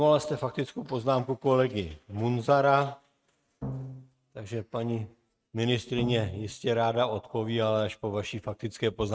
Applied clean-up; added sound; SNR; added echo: neural mask model RNNoise.